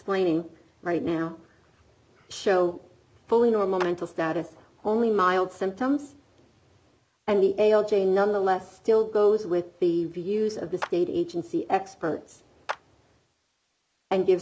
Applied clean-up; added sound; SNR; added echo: none; Clapping; 16 dB; none.